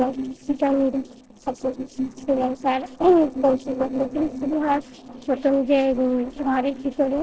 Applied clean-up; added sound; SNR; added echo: neural separator model SepFormer DNS4.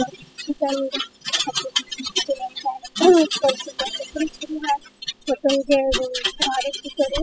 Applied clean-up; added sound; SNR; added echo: classical method spectral subtraction.